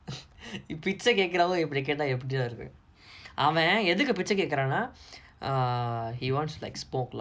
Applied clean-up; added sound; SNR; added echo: none; none; none; none.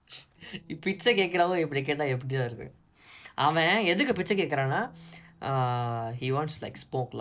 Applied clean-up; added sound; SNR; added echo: neural separator model SepFormer DNS4.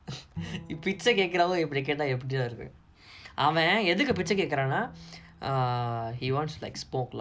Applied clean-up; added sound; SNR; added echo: none; Bowed string instrument; 17 dB; none.